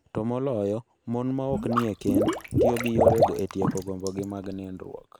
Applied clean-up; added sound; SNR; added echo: none; Liquid; -2 dB; none.